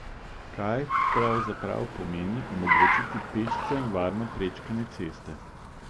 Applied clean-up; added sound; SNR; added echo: none; Car; -2 dB; none.